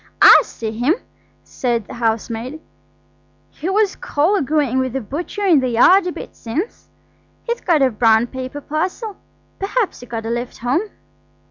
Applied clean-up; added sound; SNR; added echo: none; none; none; none.